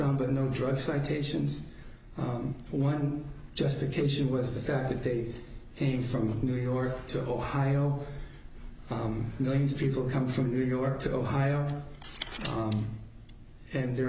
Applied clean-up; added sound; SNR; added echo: none; none; none; none.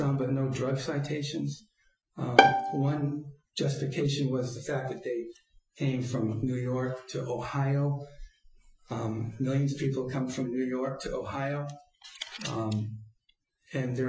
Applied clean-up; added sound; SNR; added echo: classical method Wiener filter.